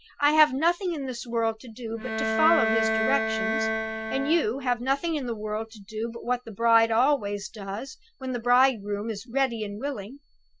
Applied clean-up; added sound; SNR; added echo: none; Bowed string instrument; 2 dB; none.